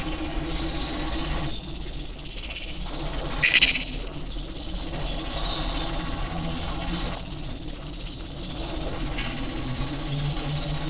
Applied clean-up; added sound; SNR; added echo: neural separator model SepFormer DNS4.